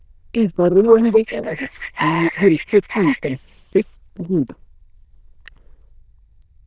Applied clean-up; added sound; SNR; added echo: neural diffusion model UNIVERSE++.